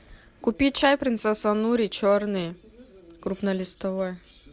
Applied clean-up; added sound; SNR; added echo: none; none; none; none.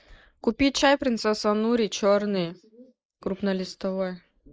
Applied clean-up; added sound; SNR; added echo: neural mask model Resemble Enhance denoiser.